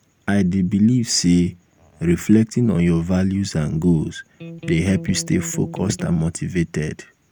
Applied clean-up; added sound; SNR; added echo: none; Electric guitar; 12 dB; none.